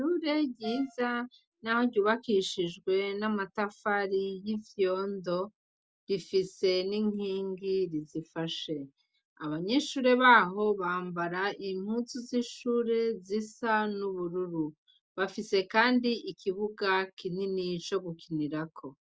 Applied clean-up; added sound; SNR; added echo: none; Brass instrument; 17 dB; none.